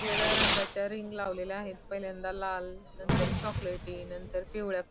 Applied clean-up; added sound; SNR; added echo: none; Fireworks; -3 dB; none.